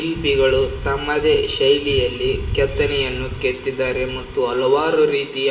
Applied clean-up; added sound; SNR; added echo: none; none; none; reverberation time 1.6 s.